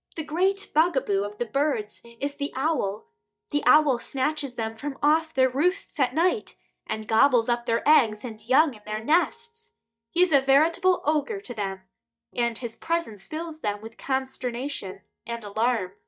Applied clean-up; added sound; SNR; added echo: neural mask model DeepFilterNet 3.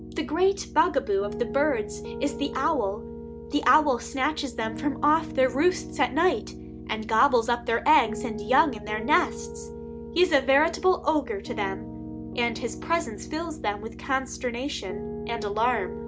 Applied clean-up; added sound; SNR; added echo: none; Piano; 11 dB; none.